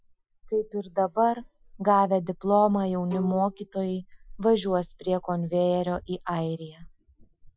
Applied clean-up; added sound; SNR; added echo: classical method Wiener filter.